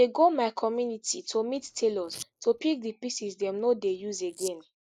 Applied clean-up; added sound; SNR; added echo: neural mask model Resemble Enhance denoiser.